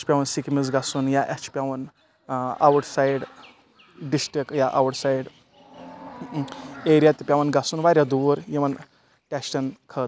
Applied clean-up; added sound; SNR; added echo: none; none; none; none.